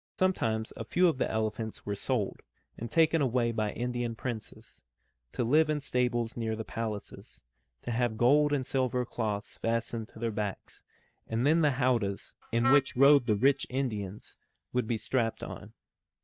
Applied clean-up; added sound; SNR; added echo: neural mask model DeepFilterNet 3.